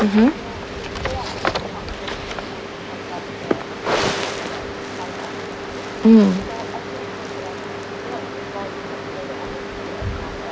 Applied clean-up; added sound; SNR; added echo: none; none; none; none.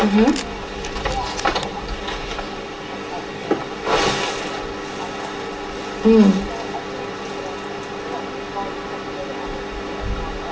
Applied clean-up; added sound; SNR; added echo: none; Camera; 14 dB; reverberation time 0.3 s.